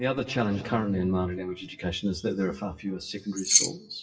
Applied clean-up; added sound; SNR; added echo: classical method WPE with log-MMSE.